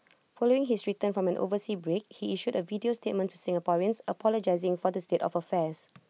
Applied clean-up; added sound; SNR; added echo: none; none; none; none.